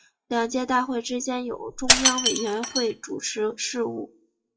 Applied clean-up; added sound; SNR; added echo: classical method WPE with log-MMSE.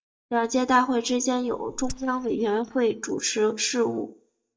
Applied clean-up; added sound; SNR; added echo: neural mask model DeepFilterNet 3.